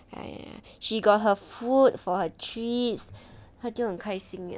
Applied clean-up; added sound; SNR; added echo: none; none; none; none.